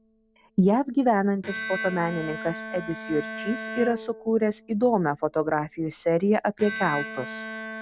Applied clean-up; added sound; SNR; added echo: none; Bowed string instrument; 11 dB; none.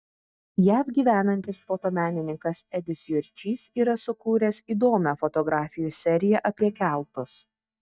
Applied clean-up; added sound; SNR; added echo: neural mask model DeepFilterNet 3.